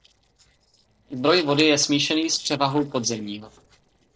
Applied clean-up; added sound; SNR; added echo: neural separator model SepFormer DNS4.